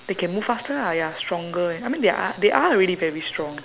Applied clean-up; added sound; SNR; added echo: none; none; none; none.